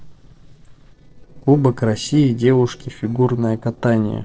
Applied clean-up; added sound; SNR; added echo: neural separator model SepFormer DNS4.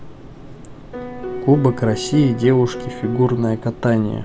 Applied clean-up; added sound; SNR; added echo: none; Piano; 10 dB; none.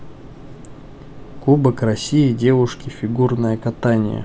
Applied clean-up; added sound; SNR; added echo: none; none; none; none.